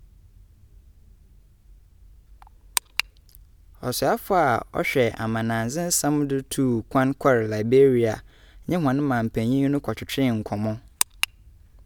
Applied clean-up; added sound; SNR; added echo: none; none; none; none.